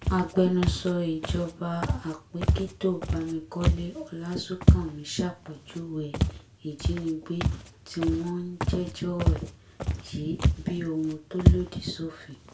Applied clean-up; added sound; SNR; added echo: none; Walk, footsteps; -2 dB; reverberation time 0.3 s.